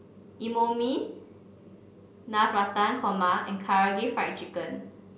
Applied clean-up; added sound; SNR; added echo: none; none; none; none.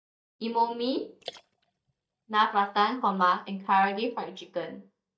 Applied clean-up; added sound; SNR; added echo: neural mask model DeepFilterNet 3.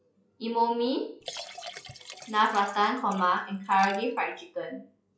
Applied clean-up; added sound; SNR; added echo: classical method log-MMSE.